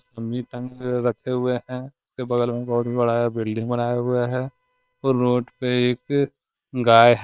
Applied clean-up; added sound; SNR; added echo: neural separator model SepFormer WHAM!.